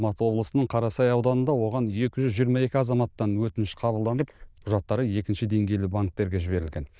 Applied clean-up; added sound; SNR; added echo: neural diffusion model UNIVERSE++.